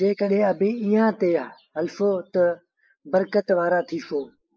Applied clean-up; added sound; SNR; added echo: neural mask model Resemble Enhance denoiser.